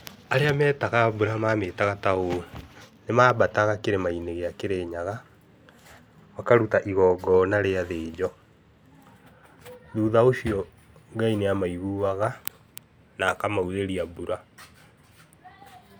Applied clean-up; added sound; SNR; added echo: none; none; none; none.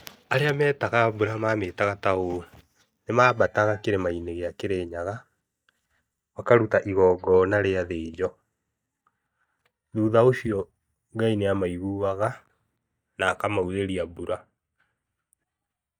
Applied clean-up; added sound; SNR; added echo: neural mask model DeepFilterNet 3.